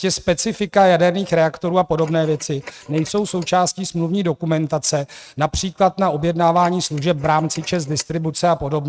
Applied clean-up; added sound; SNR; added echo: neural mask model RNNoise.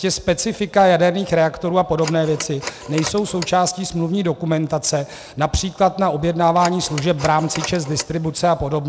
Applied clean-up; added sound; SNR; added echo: none; Telephone; 17 dB; none.